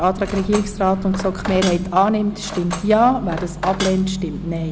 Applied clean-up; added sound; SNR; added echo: none; Cutlery, silverware + Microwave oven; 11 dB; none.